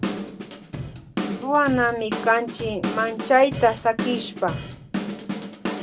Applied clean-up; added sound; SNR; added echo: none; Drum / Drum kit; 7 dB; none.